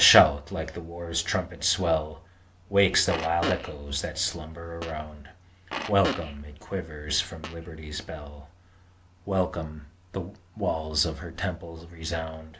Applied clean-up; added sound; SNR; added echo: none; Fart; 9 dB; none.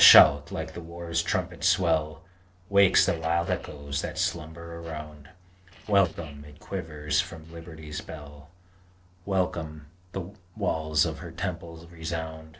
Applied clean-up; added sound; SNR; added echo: neural separator model SepFormer DNS4.